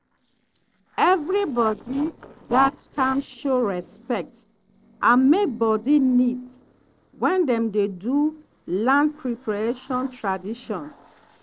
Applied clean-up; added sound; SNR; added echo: neural separator model SepFormer DNS4.